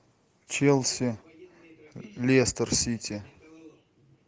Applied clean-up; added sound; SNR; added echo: none; none; none; none.